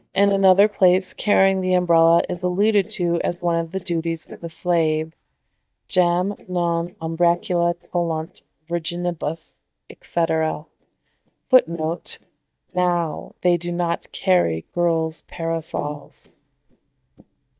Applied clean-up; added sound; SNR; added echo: neural mask model DeepFilterNet 3.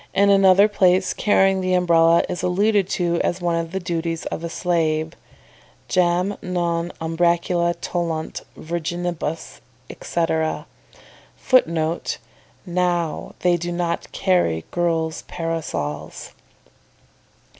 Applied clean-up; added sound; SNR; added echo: none; none; none; none.